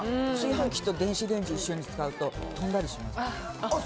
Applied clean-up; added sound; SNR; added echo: none; Crowd; 13 dB; none.